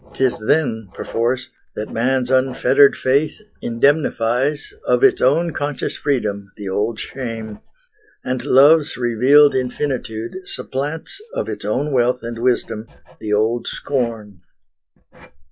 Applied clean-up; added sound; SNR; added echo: classical method log-MMSE.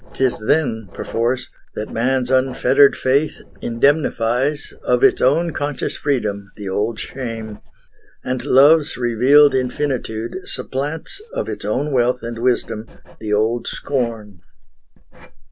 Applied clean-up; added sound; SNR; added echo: none; Writing; 18 dB; none.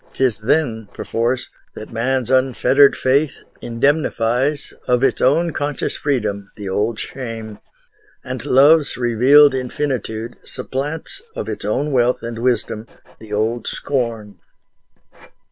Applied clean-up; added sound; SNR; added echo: neural separator model SepFormer WHAM!.